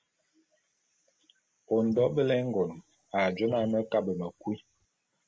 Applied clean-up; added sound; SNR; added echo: neural mask model Resemble Enhance denoiser.